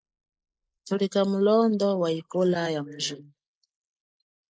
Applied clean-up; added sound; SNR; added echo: neural mask model Resemble Enhance denoiser.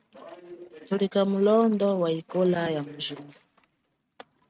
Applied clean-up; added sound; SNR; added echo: neural mask model RNNoise.